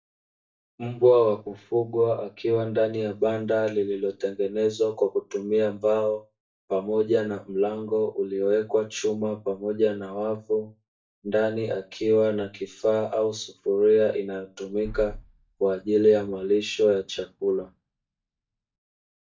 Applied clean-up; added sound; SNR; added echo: neural mask model DeepFilterNet 3.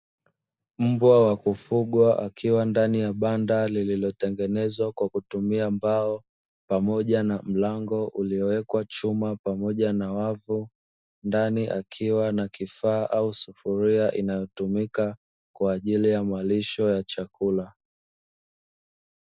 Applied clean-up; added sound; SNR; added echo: none; none; none; none.